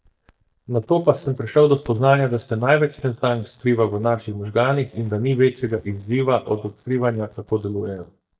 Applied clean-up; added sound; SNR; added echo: neural mask model DeepFilterNet 3.